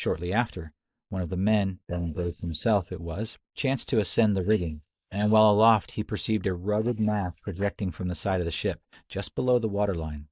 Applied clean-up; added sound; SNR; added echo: neural mask model Resemble Enhance denoiser.